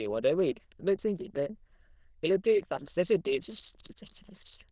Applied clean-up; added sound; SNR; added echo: neural diffusion model UNIVERSE++.